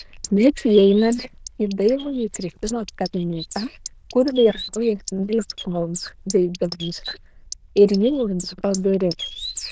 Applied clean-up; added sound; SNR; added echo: neural diffusion model UNIVERSE++.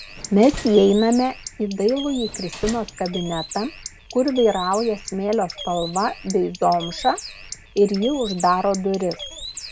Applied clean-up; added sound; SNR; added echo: none; Slam + Bird; 13 dB; none.